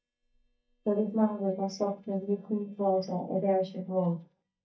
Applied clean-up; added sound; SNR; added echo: neural mask model DeepFilterNet 3.